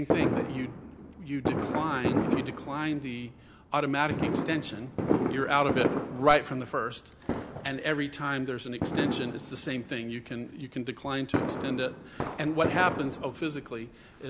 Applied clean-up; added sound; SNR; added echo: none; Fireworks; 2 dB; none.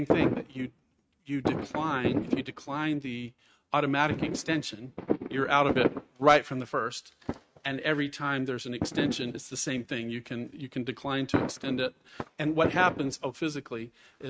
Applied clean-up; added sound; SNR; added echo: neural mask model RNNoise.